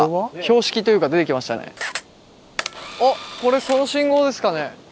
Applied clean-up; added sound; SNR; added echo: none; Camera; 12 dB; none.